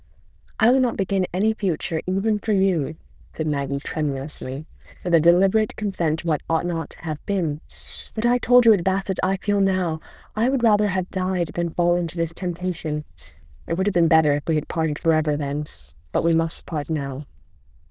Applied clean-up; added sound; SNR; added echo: neural diffusion model UNIVERSE++.